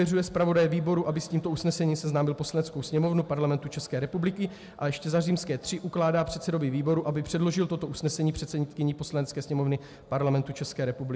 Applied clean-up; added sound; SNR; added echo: none; none; none; none.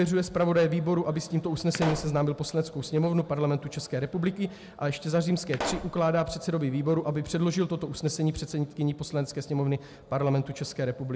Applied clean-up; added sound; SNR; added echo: none; Explosion; 11 dB; none.